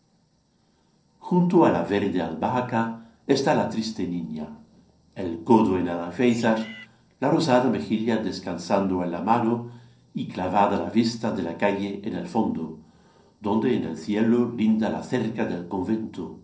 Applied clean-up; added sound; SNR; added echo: neural separator model SepFormer DNS4.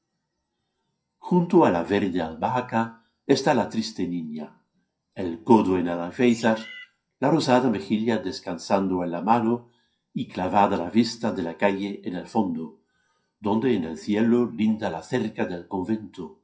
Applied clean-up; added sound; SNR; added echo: classical method WPE with log-MMSE.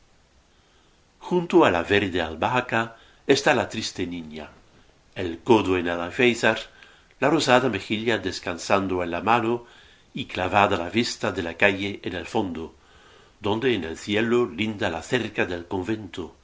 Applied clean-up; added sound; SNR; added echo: none; none; none; none.